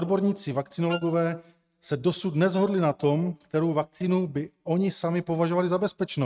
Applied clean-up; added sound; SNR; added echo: neural mask model RNNoise.